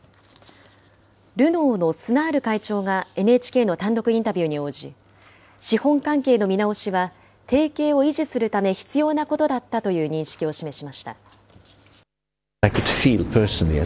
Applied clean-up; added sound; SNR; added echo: none; none; none; none.